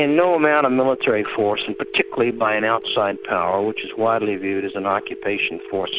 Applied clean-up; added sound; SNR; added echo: none; Telephone; 15 dB; none.